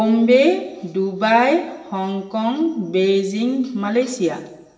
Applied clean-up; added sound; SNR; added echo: none; none; none; reverberation time 1.0 s.